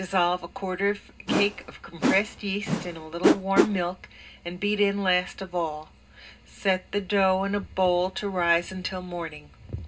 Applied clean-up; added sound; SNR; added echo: none; Whoosh, swoosh, swish; 0 dB; reverberation time 0.2 s.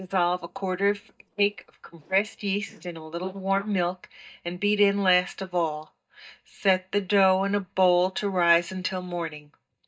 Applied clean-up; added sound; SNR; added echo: neural mask model DeepFilterNet 3.